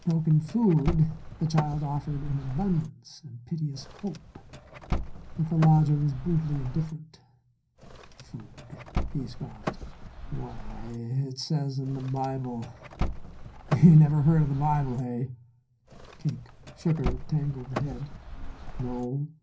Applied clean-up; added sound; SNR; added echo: none; Car; 9 dB; reverberation time 0.3 s.